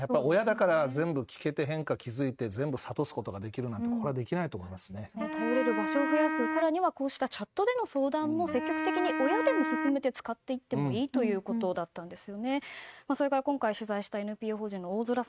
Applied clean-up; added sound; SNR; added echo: neural mask model RNNoise.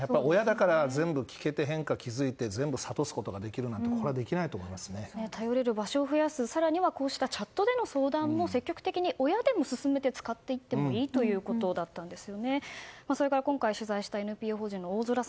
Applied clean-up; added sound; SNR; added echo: none; none; none; none.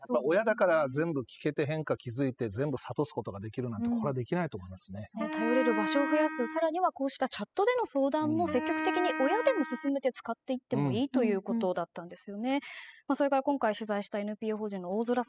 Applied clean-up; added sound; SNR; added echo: classical method spectral subtraction.